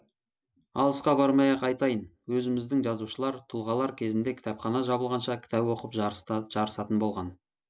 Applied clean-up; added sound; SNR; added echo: none; none; none; none.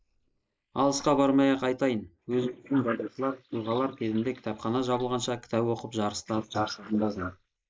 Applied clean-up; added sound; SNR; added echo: neural mask model Resemble Enhance denoiser.